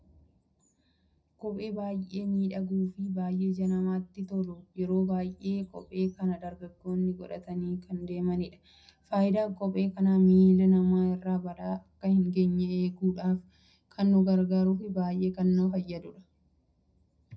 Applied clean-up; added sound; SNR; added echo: none; none; none; reverberation time 0.4 s.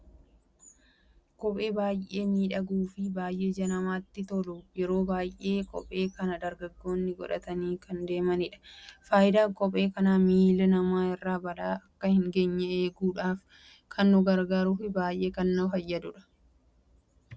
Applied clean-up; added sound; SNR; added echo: none; none; none; none.